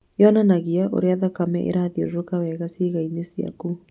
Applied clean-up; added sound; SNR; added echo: none; none; none; none.